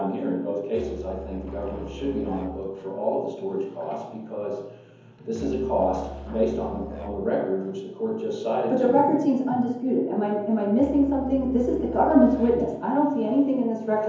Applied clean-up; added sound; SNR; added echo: none; Musical instrument; 15 dB; reverberation time 0.9 s.